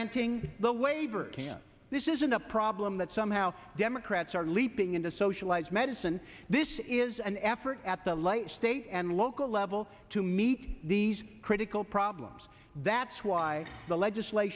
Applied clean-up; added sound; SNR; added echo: none; none; none; none.